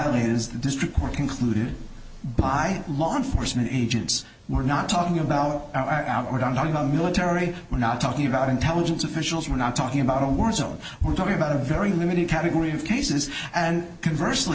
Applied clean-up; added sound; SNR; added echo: none; none; none; none.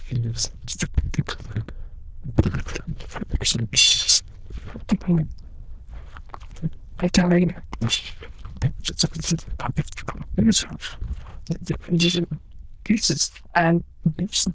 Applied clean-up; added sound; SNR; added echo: neural diffusion model UNIVERSE++.